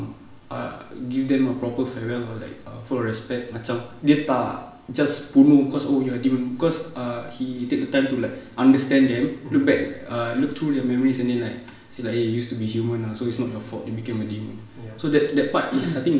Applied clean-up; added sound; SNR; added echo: none; none; none; reverberation time 0.7 s.